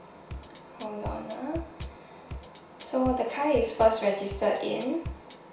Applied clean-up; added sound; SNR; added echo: none; Bass drum / Drum kit; 13 dB; reverberation time 0.6 s.